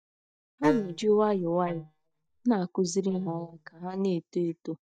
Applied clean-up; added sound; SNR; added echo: neural mask model DeepFilterNet 3.